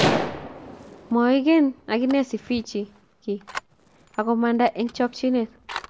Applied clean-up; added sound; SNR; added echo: none; Gunshot, gunfire; 8 dB; none.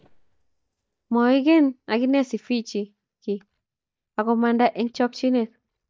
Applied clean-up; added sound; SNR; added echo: neural mask model DeepFilterNet 3.